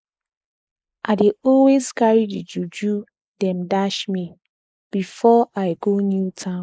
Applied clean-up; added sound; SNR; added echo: neural mask model Resemble Enhance denoiser.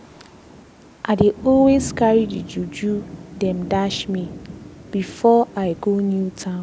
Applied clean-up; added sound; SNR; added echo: none; Thunder / Rain; 15 dB; none.